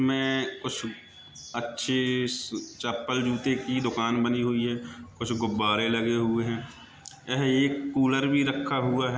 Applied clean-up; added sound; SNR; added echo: none; none; none; none.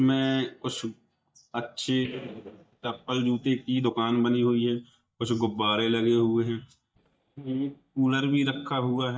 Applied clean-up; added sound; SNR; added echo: neural mask model DeepFilterNet 3.